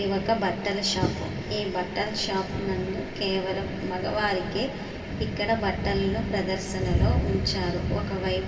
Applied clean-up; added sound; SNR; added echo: none; Thunder / Rain; 4 dB; reverberation time 2.6 s.